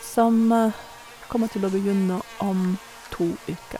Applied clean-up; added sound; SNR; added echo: none; Buzz; 19 dB; none.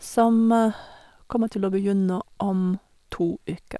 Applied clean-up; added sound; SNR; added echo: none; none; none; none.